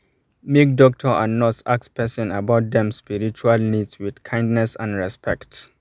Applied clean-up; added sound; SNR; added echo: none; none; none; none.